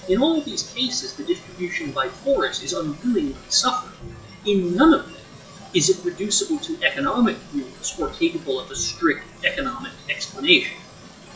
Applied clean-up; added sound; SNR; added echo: classical method WPE with log-MMSE.